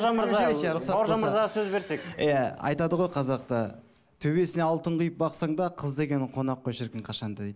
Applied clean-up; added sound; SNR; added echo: none; none; none; none.